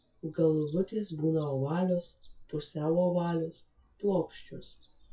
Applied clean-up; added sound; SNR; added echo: classical method WPE with log-MMSE.